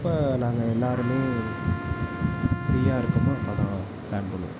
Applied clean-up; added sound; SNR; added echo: none; Trumpet; 13 dB; none.